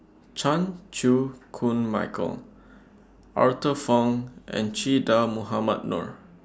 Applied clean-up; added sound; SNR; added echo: none; none; none; none.